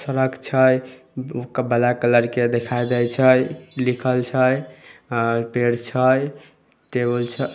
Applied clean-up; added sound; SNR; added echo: none; Wind chime; 19 dB; none.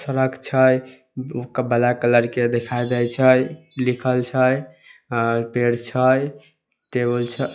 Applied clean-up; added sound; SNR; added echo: classical method log-MMSE.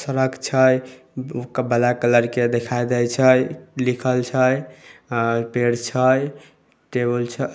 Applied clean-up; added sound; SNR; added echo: none; none; none; none.